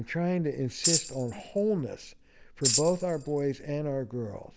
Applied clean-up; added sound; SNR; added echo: none; Tambourine; 3 dB; none.